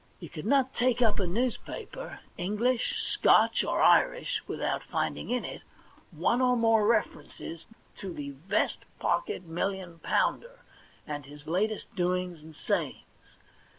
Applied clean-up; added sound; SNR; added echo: none; none; none; none.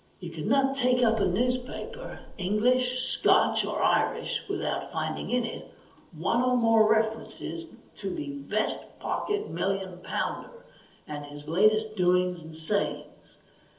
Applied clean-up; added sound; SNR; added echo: none; none; none; reverberation time 1.2 s.